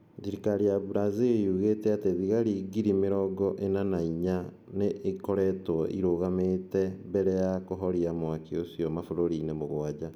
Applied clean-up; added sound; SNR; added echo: none; none; none; none.